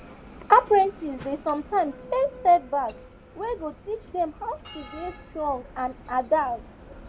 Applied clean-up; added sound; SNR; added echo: none; Bell; 18 dB; none.